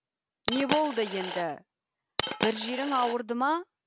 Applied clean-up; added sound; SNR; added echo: none; Coin (dropping); 3 dB; none.